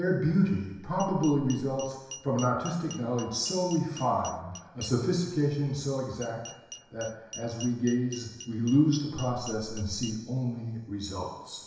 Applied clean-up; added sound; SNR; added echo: none; Glass; 17 dB; reverberation time 1.0 s.